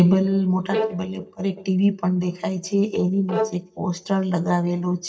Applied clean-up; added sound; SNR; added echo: neural mask model DeepFilterNet 3.